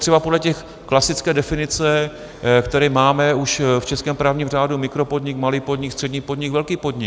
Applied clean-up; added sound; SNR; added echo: none; none; none; none.